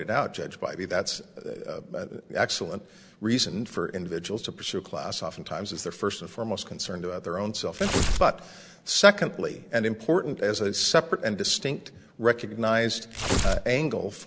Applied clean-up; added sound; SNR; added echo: none; Tearing; 0 dB; none.